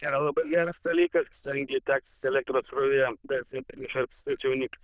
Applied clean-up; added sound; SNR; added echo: neural diffusion model UNIVERSE++.